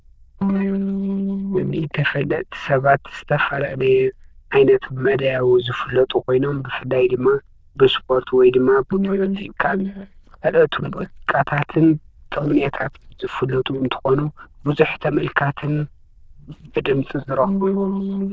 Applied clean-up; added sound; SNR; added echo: neural diffusion model UNIVERSE++.